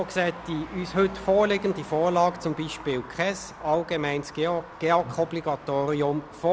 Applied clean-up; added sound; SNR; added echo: none; Traffic noise, roadway noise; 17 dB; none.